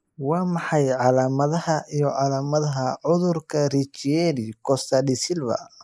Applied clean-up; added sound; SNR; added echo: neural mask model Resemble Enhance denoiser.